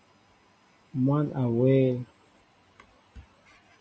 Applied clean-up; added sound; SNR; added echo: none; none; none; none.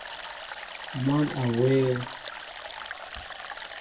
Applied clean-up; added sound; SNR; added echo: none; Stream; 9 dB; reverberation time 0.2 s.